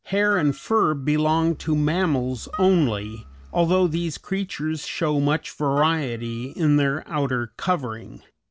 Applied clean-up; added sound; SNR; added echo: none; Harp + Engine; 18 dB; none.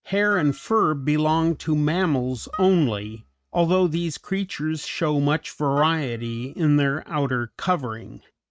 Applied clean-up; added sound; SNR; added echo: neural mask model RNNoise.